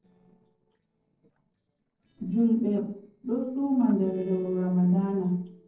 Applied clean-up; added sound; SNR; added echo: neural separator model SepFormer DNS4.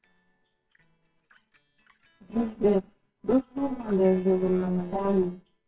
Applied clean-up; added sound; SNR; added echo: neural separator model SepFormer WHAMR!.